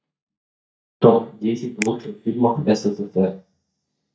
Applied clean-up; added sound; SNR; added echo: neural mask model DeepFilterNet 3.